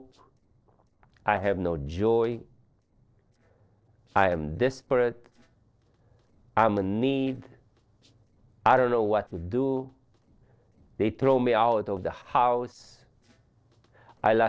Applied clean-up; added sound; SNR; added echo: neural separator model SepFormer DNS4.